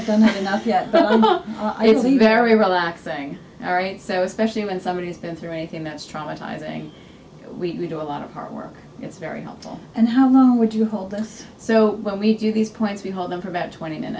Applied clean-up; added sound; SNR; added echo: none; none; none; none.